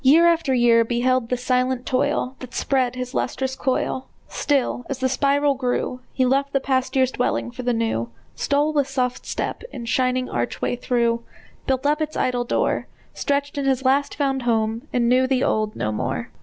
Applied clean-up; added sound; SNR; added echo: none; none; none; none.